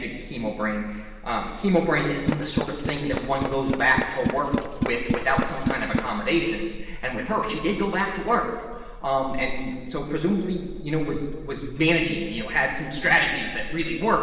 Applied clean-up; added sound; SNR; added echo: none; Tools; 3 dB; reverberation time 1.3 s.